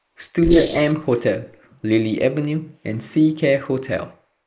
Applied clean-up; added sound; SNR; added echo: neural mask model Resemble Enhance denoiser.